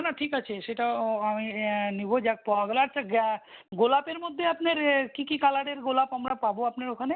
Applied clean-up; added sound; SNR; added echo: none; none; none; none.